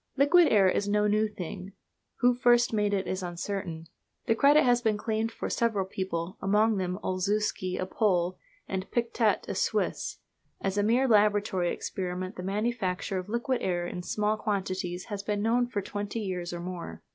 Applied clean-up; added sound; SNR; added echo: none; none; none; none.